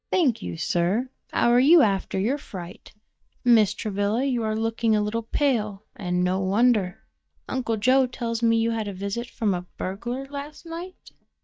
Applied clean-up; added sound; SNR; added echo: neural mask model DeepFilterNet 3.